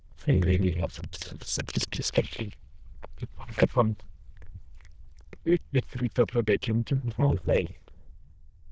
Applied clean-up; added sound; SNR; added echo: neural diffusion model UNIVERSE++.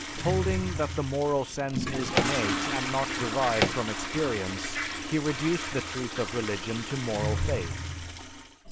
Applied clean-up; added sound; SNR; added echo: none; Toilet flush + Drawer open or close; 1 dB; none.